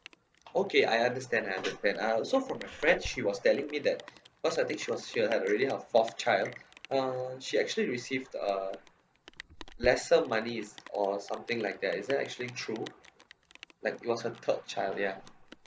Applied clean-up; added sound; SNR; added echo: none; Clock + Rain; 19 dB; none.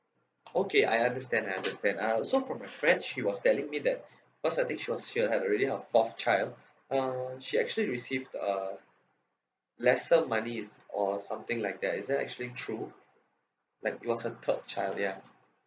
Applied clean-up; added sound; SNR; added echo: none; none; none; none.